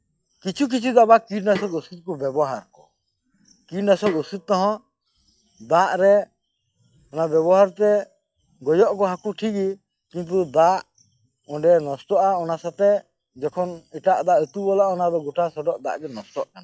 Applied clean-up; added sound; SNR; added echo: classical method log-MMSE.